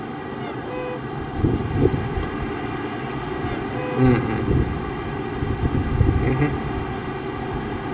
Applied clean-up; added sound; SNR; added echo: none; Fowl; 15 dB; reverberation time 2.1 s.